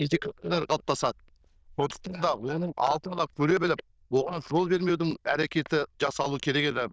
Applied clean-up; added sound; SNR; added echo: neural diffusion model UNIVERSE++.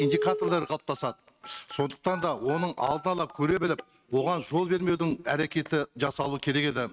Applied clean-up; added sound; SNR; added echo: neural mask model RNNoise.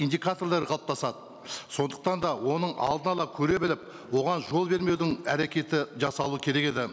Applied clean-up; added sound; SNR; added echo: none; none; none; none.